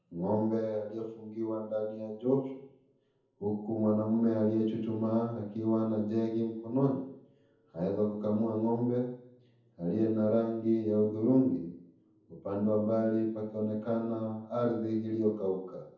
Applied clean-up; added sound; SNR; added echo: none; none; none; reverberation time 0.7 s.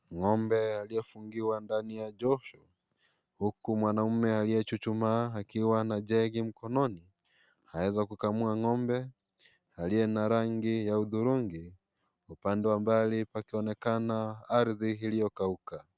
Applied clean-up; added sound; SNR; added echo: none; none; none; none.